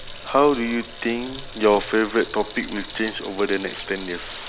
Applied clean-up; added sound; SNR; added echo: none; Sink (filling or washing) / Water tap, faucet; 13 dB; none.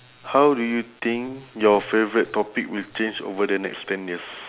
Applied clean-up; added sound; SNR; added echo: none; none; none; none.